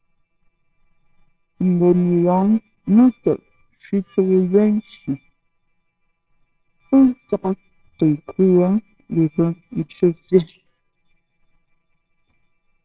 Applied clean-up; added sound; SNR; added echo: neural separator model SepFormer WHAMR!.